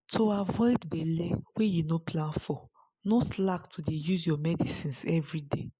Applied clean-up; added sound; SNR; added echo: neural mask model Resemble Enhance denoiser.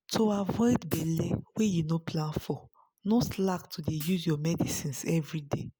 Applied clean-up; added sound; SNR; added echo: none; Hi-hat; 18 dB; none.